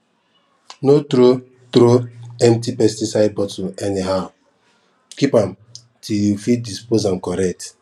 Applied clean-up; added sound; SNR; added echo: none; none; none; none.